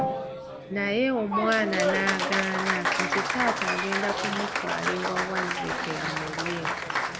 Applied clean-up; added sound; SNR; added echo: none; Applause; 0 dB; none.